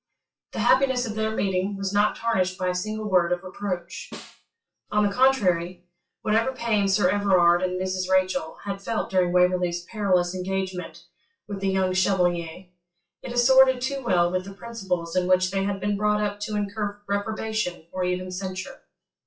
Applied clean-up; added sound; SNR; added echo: classical method WPE with log-MMSE.